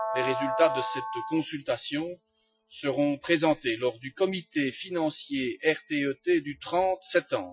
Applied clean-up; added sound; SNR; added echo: classical method Wiener filter.